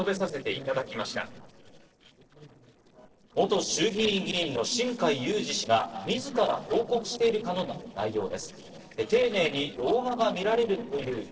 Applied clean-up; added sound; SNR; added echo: neural separator model SepFormer DNS4.